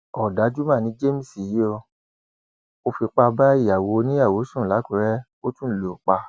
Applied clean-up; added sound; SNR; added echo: none; none; none; none.